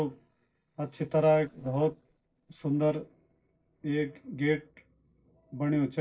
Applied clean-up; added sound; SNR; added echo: neural separator model SepFormer DNS4.